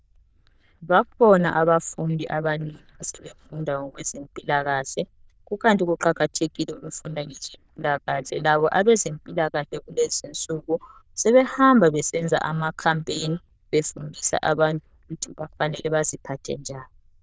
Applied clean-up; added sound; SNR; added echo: neural diffusion model UNIVERSE++.